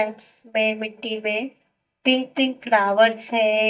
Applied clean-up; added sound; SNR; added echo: neural mask model DeepFilterNet 3.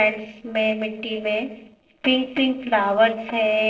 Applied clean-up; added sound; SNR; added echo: neural separator model SepFormer DNS4.